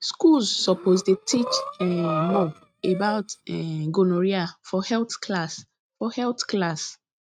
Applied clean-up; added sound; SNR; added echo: neural mask model RNNoise.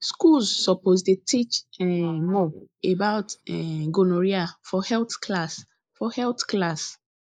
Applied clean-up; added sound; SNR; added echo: neural mask model Resemble Enhance denoiser.